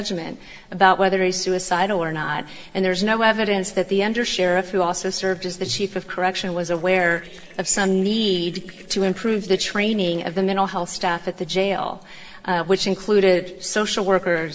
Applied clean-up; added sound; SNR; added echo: neural separator model SepFormer DNS4.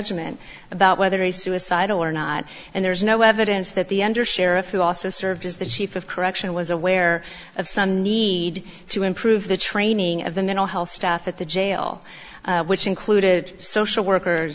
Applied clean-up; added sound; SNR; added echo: none; none; none; none.